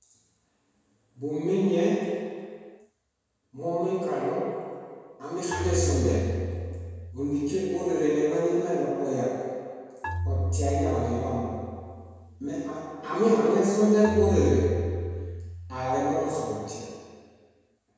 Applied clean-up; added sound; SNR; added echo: none; Marimba, xylophone; 5 dB; reverberation time 1.9 s.